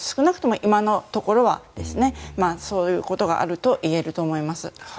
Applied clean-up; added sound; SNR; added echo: none; none; none; none.